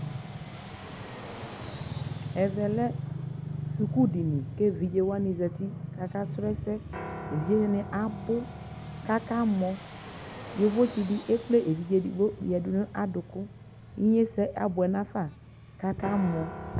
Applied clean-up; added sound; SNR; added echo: none; Fixed-wing aircraft, airplane + Piano; 15 dB; none.